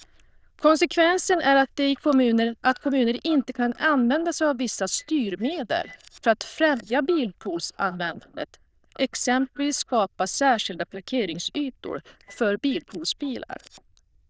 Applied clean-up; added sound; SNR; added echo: neural diffusion model UNIVERSE++.